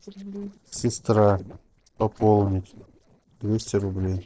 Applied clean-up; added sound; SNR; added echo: neural separator model SepFormer DNS4.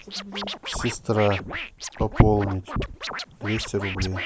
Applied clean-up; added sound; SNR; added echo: none; Scratching (performance technique); 9 dB; none.